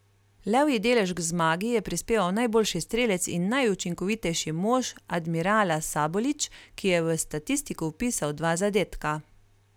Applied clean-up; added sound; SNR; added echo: none; none; none; none.